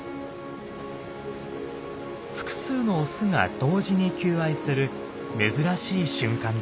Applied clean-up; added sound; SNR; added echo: none; none; none; none.